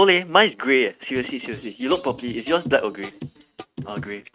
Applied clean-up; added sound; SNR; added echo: neural mask model RNNoise.